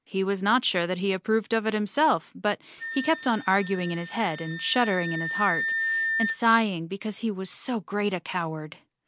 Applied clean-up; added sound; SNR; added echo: none; Wind instrument, woodwind instrument; 8 dB; none.